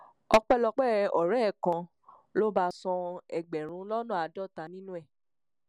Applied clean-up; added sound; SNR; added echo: none; none; none; none.